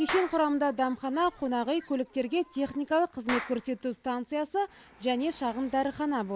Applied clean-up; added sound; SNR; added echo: none; Clapping; 14 dB; none.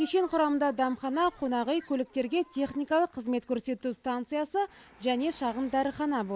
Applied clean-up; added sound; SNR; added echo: none; none; none; none.